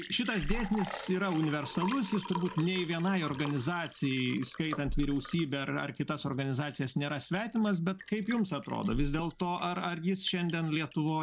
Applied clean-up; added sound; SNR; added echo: none; Liquid; 10 dB; none.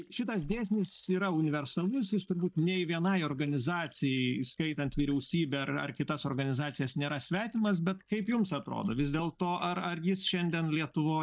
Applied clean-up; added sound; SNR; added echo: neural mask model DeepFilterNet 3.